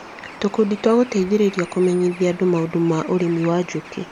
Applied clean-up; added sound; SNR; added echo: none; Bird; 19 dB; none.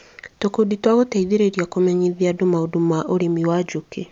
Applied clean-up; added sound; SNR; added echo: none; none; none; none.